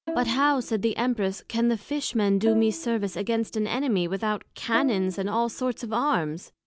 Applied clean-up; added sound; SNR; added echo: none; Bowed string instrument; 14 dB; none.